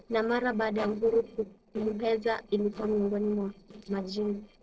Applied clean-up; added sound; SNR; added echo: neural separator model SepFormer DNS4.